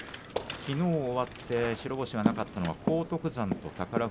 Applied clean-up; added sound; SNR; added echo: none; Bicycle; 15 dB; none.